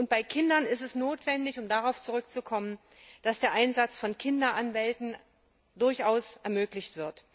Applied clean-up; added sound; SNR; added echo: none; none; none; none.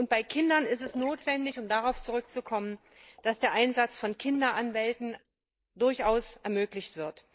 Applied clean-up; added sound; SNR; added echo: neural mask model Resemble Enhance denoiser.